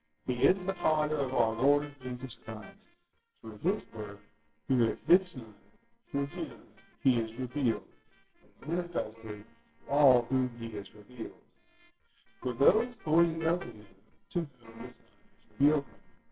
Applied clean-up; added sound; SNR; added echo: neural separator model SepFormer WHAMR!.